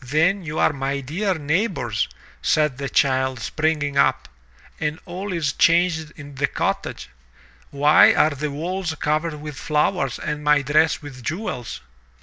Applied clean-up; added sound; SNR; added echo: none; none; none; none.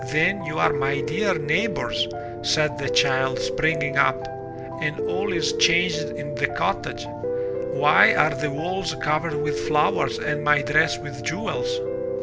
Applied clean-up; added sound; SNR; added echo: none; Piano; 3 dB; none.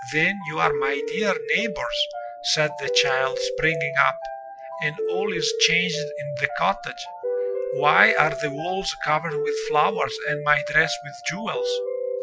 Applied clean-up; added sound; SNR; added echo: classical method Wiener filter.